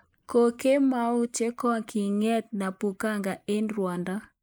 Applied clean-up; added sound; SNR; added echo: neural mask model Resemble Enhance denoiser.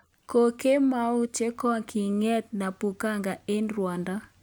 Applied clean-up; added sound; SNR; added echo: none; none; none; none.